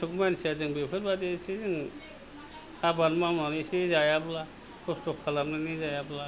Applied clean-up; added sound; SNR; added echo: none; none; none; none.